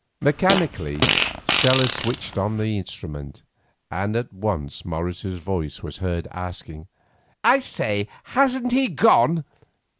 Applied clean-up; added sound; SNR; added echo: none; Fart; -1 dB; none.